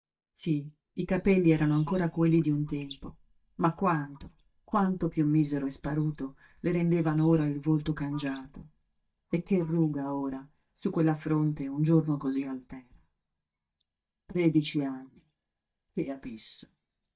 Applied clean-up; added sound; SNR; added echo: neural mask model DeepFilterNet 3.